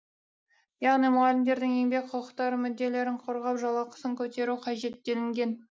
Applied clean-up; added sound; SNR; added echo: neural mask model Resemble Enhance denoiser.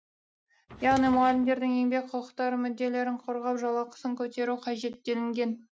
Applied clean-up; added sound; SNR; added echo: neural mask model RNNoise.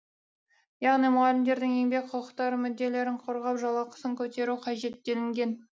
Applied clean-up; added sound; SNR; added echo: none; none; none; none.